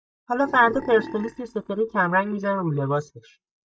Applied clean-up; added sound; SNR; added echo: neural mask model DeepFilterNet 3.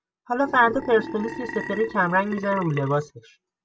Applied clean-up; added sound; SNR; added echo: none; Burping, eructation; 11 dB; none.